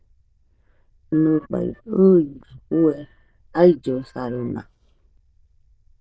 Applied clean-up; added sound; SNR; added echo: neural diffusion model UNIVERSE++.